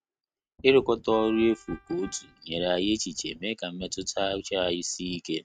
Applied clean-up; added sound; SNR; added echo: neural mask model RNNoise.